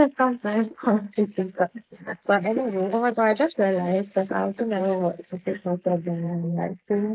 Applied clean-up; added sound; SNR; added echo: neural mask model Resemble Enhance denoiser.